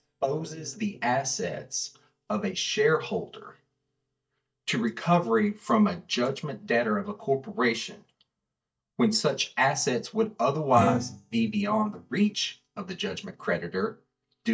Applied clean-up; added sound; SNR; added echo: neural mask model DeepFilterNet 3.